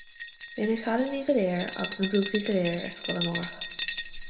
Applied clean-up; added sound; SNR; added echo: none; Glass; 2 dB; reverberation time 1.5 s.